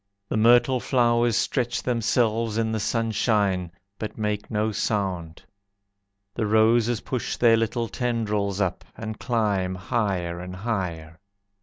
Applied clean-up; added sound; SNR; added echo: none; none; none; none.